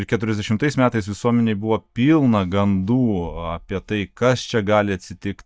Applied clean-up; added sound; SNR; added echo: neural mask model DeepFilterNet 3.